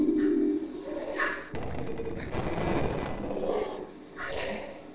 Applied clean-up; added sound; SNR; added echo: neural separator model SepFormer DNS4.